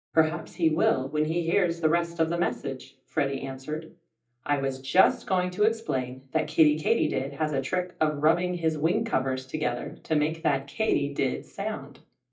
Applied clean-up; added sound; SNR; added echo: neural mask model DeepFilterNet 3.